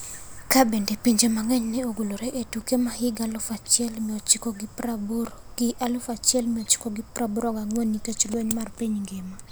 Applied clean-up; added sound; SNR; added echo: none; Chirp, tweet; 17 dB; none.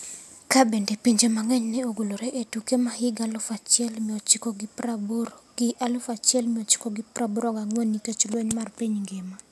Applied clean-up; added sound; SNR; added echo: none; none; none; none.